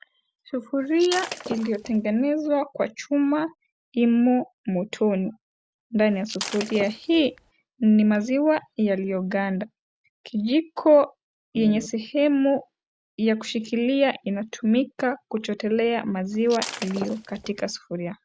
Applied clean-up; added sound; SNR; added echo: none; Organ + Shatter; 12 dB; none.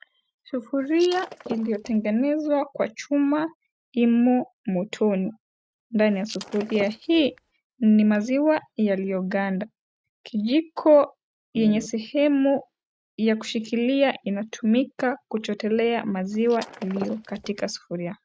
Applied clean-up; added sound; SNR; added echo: neural mask model RNNoise.